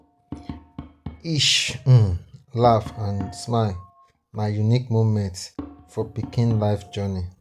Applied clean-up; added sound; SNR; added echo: none; Tap; 18 dB; none.